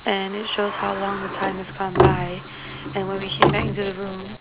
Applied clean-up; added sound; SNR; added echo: none; Sliding door; -2 dB; none.